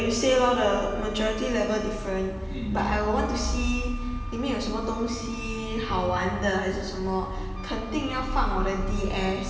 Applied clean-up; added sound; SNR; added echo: none; Wind instrument, woodwind instrument; 19 dB; reverberation time 1.3 s.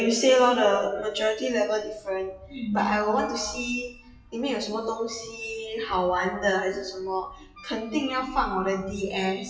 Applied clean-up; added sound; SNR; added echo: classical method WPE with log-MMSE.